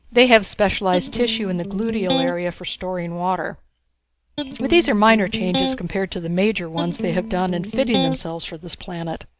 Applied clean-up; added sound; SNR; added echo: none; Electric guitar; 6 dB; none.